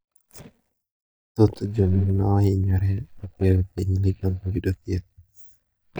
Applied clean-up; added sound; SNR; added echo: neural mask model DeepFilterNet 3.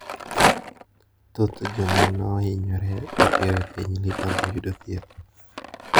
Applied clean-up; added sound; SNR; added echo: none; Rattle; -2 dB; none.